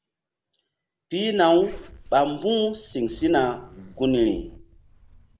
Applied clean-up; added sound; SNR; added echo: none; Zipper (clothing); 19 dB; none.